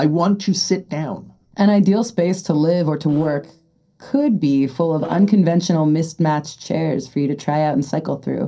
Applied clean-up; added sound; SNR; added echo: neural separator model SepFormer DNS4.